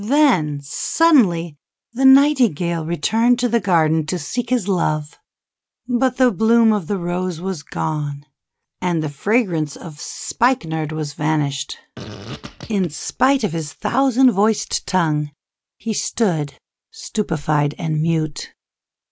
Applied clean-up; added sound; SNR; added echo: none; Fart; 13 dB; none.